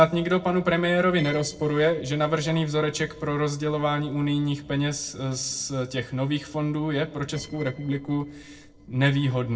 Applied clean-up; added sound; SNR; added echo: neural separator model SepFormer DNS4.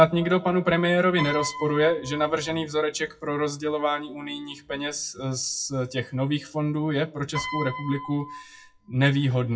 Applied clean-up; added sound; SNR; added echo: classical method WPE with log-MMSE.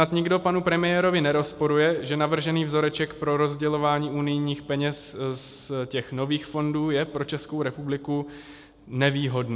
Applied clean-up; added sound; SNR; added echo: none; none; none; none.